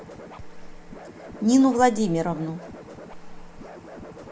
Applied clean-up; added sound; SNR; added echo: none; Scratching (performance technique); 14 dB; none.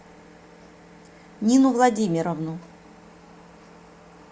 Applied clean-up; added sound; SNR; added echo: none; none; none; none.